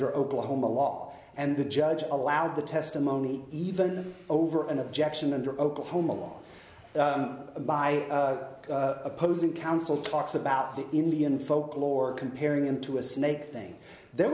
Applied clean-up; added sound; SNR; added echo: none; none; none; none.